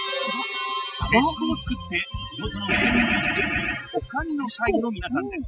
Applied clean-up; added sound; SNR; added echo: classical method spectral subtraction.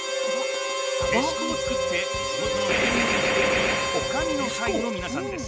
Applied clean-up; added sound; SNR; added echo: none; Harmonica + Gunshot, gunfire; -5 dB; none.